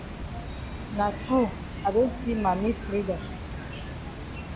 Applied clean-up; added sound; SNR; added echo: none; Water; 7 dB; none.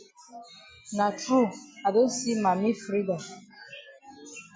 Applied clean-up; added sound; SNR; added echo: none; none; none; none.